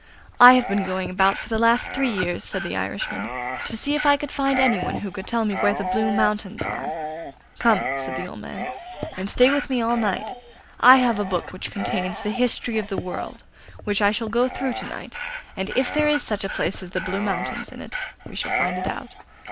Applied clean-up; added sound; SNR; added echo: none; Dog; 8 dB; none.